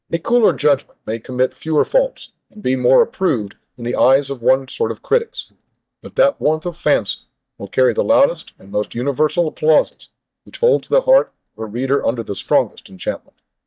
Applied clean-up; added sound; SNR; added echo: neural mask model DeepFilterNet 3.